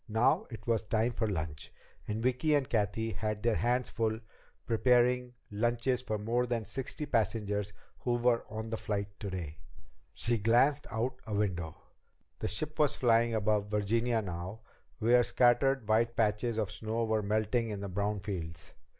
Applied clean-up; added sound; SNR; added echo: none; none; none; none.